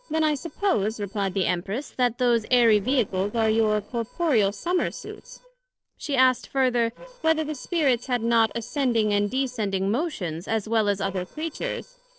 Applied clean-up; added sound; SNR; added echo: neural separator model SepFormer DNS4.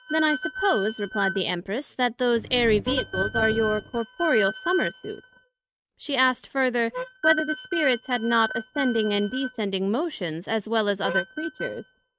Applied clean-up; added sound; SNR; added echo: neural mask model RNNoise.